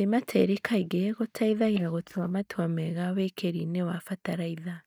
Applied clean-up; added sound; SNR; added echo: neural mask model DeepFilterNet 3.